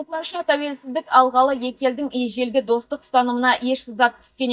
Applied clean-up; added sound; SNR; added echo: neural mask model DeepFilterNet 3.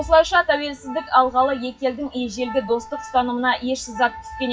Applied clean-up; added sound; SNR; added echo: classical method WPE with log-MMSE.